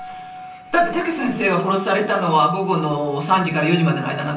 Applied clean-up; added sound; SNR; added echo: none; Organ; 16 dB; reverberation time 0.6 s.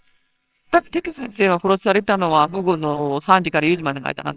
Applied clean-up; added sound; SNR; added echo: neural separator model SepFormer WHAMR!.